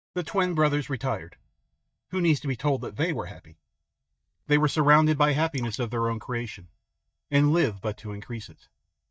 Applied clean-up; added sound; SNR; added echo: neural mask model DeepFilterNet 3.